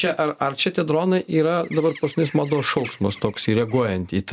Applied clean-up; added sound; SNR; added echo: none; Bird; 19 dB; none.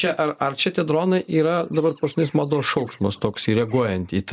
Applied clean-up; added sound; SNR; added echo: neural mask model Resemble Enhance denoiser.